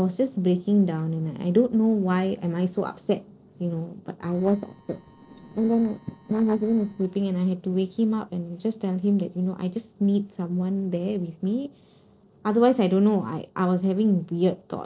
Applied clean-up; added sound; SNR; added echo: neural separator model SepFormer DNS4.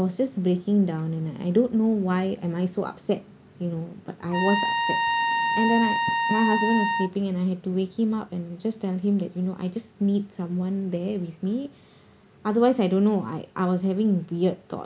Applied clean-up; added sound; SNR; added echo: none; Trumpet; 0 dB; none.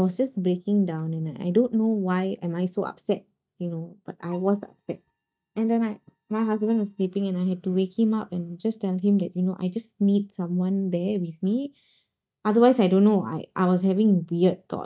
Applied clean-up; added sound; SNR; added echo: neural mask model DeepFilterNet 3.